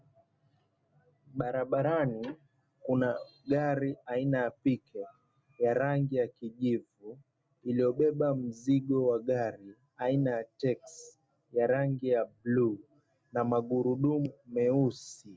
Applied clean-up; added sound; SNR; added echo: none; none; none; none.